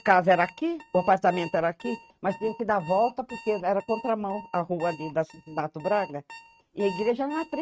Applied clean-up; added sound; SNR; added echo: neural mask model RNNoise.